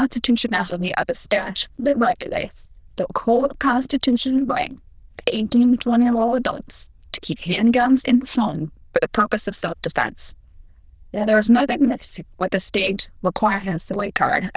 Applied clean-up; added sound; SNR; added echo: neural diffusion model UNIVERSE++.